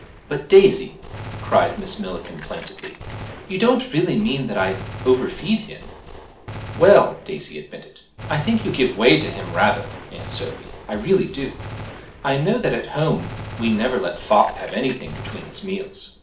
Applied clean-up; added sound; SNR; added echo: none; Gunshot, gunfire; 14 dB; reverberation time 0.4 s.